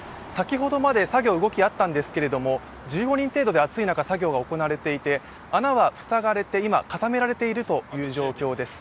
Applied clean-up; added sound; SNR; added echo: none; none; none; none.